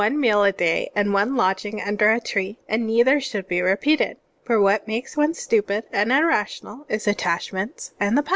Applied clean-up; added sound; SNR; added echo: none; none; none; none.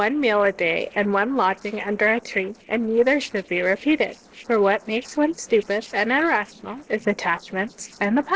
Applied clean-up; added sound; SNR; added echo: neural separator model SepFormer DNS4.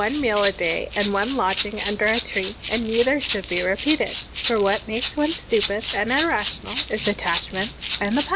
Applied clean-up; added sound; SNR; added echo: none; Rattle (instrument); 2 dB; none.